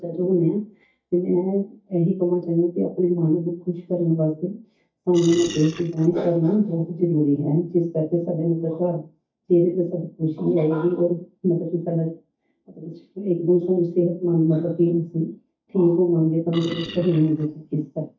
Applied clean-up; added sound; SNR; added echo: neural mask model DeepFilterNet 3.